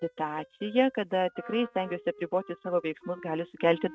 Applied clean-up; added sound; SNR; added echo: neural mask model RNNoise.